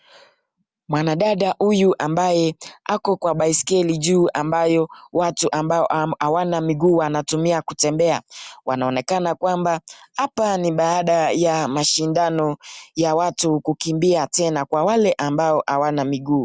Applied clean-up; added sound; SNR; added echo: none; none; none; none.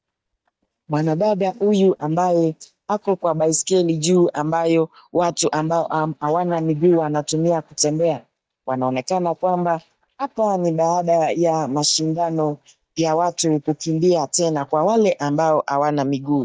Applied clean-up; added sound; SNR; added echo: neural mask model DeepFilterNet 3.